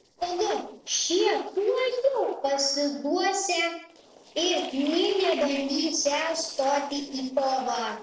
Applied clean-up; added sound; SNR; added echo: neural separator model SepFormer DNS4.